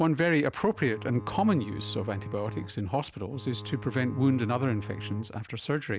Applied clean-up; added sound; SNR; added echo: none; Bowed string instrument; 12 dB; none.